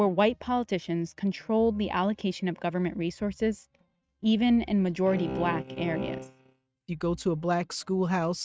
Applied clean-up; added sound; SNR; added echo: neural mask model RNNoise.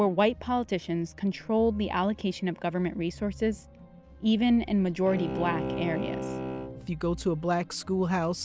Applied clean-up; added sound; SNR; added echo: none; Bowed string instrument; 7 dB; none.